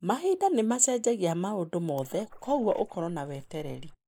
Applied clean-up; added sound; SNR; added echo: neural mask model Resemble Enhance denoiser.